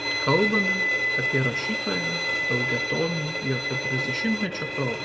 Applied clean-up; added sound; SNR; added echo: none; Bowed string instrument; -2 dB; reverberation time 0.9 s.